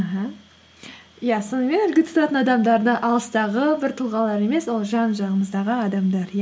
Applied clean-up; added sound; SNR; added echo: none; none; none; none.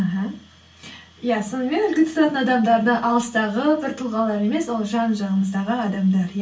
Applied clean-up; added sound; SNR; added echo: none; none; none; reverberation time 0.2 s.